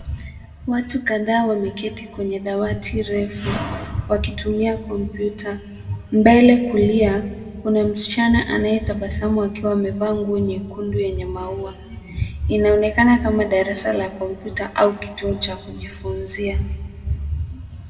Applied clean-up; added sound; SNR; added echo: none; none; none; reverberation time 1.5 s.